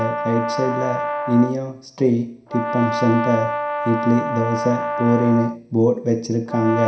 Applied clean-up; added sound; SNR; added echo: none; Brass instrument; 5 dB; reverberation time 0.5 s.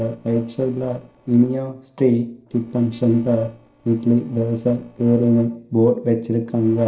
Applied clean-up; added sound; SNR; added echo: neural separator model SepFormer DNS4.